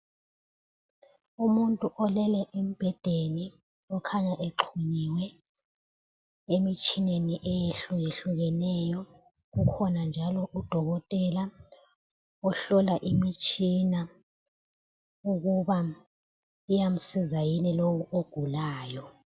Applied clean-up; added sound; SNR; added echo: none; none; none; none.